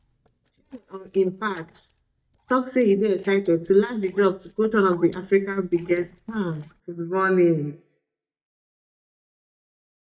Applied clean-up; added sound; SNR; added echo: neural mask model DeepFilterNet 3.